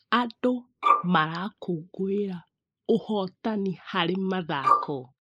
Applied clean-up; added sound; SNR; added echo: neural mask model Resemble Enhance denoiser.